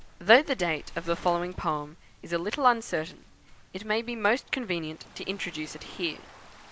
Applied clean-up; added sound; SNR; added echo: none; Waves, surf; 19 dB; none.